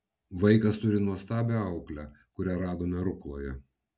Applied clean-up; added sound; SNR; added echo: none; none; none; none.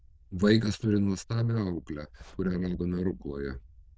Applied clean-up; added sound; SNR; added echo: neural diffusion model UNIVERSE++.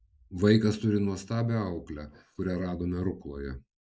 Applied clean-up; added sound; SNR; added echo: neural mask model Resemble Enhance denoiser.